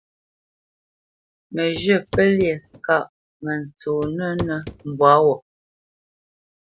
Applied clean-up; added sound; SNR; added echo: none; Walk, footsteps / Run / Wood; 12 dB; none.